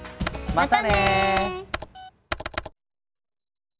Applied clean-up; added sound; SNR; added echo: none; Computer keyboard; 8 dB; none.